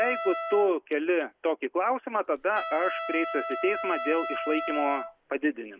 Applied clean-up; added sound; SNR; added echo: none; Trumpet; 7 dB; none.